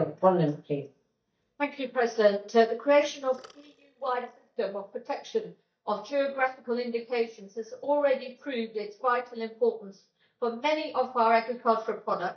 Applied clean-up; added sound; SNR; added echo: neural mask model DeepFilterNet 3.